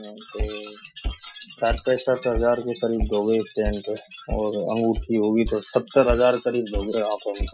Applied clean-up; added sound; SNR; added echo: classical method Wiener filter.